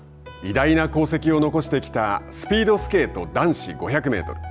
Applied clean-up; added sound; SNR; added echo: none; none; none; none.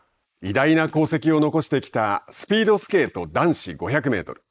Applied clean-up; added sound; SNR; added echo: neural mask model Resemble Enhance denoiser.